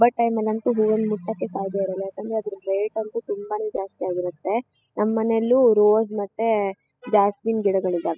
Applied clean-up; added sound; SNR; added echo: classical method spectral subtraction.